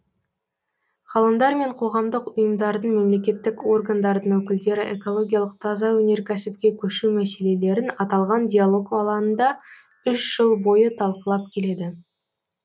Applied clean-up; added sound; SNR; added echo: none; Wind chime / Percussion; 14 dB; none.